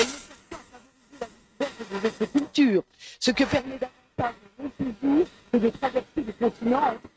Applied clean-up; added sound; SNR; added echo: neural mask model RNNoise.